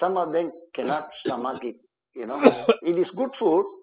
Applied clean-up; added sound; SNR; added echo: classical method spectral subtraction.